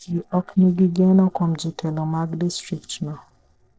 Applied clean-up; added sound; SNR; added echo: neural separator model SepFormer DNS4.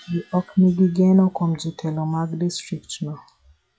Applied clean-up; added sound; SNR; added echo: classical method log-MMSE.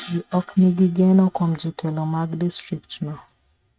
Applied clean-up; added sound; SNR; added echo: neural mask model RNNoise.